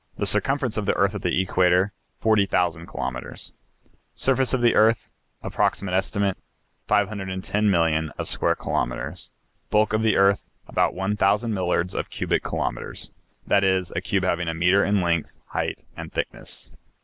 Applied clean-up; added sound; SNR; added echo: none; none; none; none.